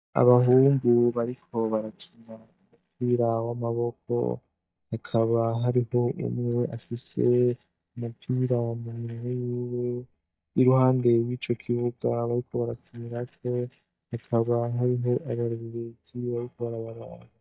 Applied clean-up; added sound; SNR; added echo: neural mask model DeepFilterNet 3.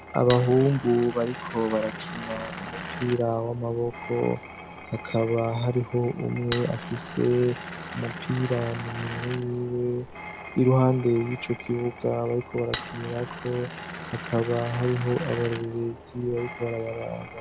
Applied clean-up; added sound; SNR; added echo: none; Glass; 11 dB; none.